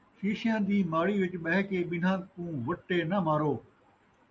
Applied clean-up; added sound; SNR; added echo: none; none; none; none.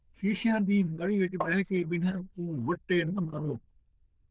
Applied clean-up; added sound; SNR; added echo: neural diffusion model UNIVERSE++.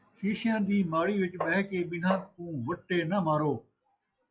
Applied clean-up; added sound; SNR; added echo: classical method log-MMSE.